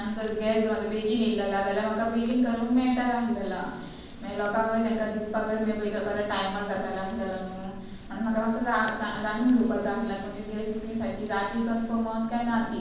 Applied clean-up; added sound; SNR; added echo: none; Rain; 16 dB; reverberation time 1.2 s.